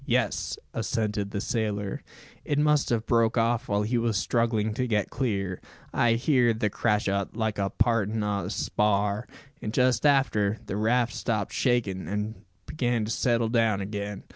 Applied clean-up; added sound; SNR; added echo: none; none; none; none.